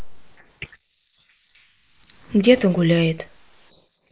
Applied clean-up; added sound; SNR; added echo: neural mask model Resemble Enhance denoiser.